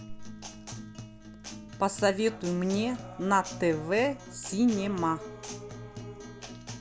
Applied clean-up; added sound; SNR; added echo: none; Acoustic guitar; 12 dB; none.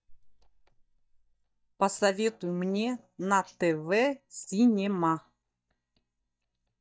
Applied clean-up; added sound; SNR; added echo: neural mask model DeepFilterNet 3.